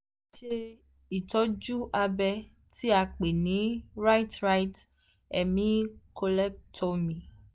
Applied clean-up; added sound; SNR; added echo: none; none; none; none.